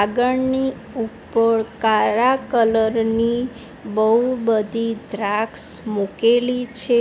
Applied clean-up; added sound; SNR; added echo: none; none; none; none.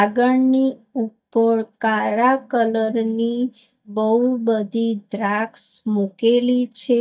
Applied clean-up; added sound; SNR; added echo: neural mask model DeepFilterNet 3.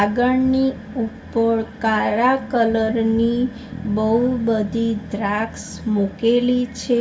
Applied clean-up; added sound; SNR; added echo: none; Bass guitar; 19 dB; reverberation time 0.2 s.